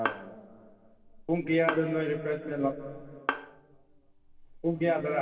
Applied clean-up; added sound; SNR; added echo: none; Bowed string instrument; 8 dB; reverberation time 2.9 s.